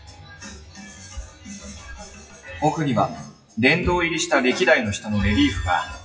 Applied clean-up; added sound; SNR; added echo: classical method WPE with log-MMSE.